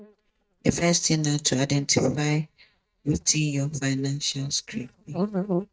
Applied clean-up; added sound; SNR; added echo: neural mask model DeepFilterNet 3.